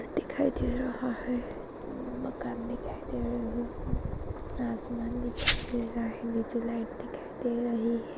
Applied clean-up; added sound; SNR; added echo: none; Glass; -1 dB; none.